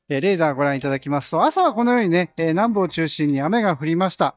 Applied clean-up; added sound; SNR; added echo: neural mask model DeepFilterNet 3.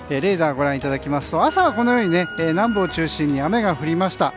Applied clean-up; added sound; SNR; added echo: none; Wind instrument, woodwind instrument; 16 dB; none.